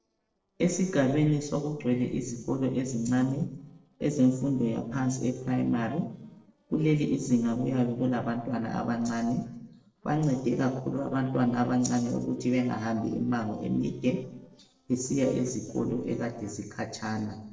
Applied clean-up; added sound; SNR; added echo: neural separator model SepFormer DNS4.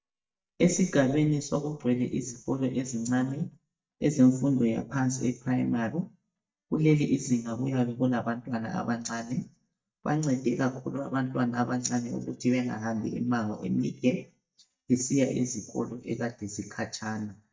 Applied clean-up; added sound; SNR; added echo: neural mask model DeepFilterNet 3.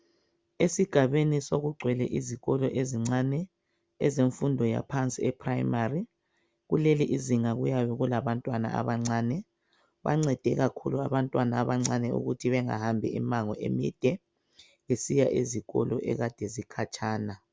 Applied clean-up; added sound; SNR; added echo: none; none; none; none.